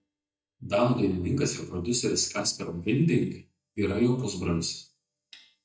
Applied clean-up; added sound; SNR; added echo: neural mask model DeepFilterNet 3.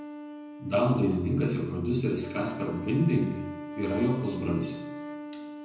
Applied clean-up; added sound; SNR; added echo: none; Wind instrument, woodwind instrument; 12 dB; reverberation time 0.9 s.